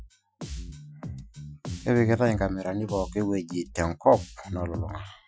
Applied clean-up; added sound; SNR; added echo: classical method Wiener filter.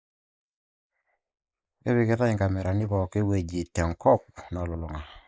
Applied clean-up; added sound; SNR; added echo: neural mask model Resemble Enhance denoiser.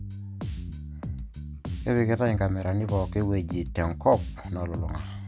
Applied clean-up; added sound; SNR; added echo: none; Bass guitar; 6 dB; none.